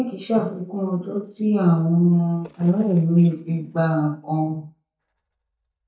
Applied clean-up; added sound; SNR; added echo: neural mask model DeepFilterNet 3.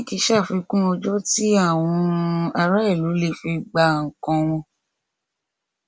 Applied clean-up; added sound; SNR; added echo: none; none; none; none.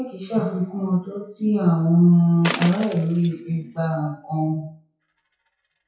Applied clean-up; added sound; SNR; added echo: classical method WPE with log-MMSE.